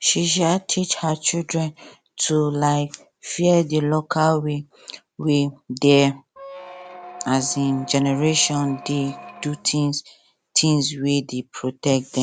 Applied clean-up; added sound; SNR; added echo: none; Squeak; 16 dB; none.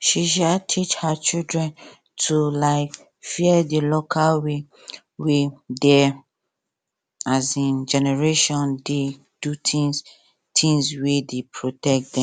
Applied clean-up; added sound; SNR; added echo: none; none; none; none.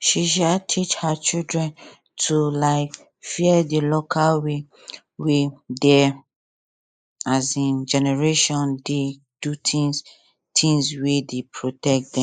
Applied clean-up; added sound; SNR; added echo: neural mask model Resemble Enhance denoiser.